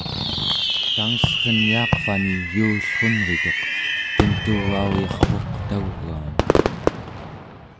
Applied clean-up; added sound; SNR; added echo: none; Fireworks; -3 dB; none.